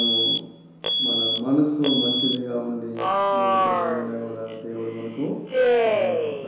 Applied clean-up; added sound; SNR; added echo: none; Alarm; -4 dB; reverberation time 1.0 s.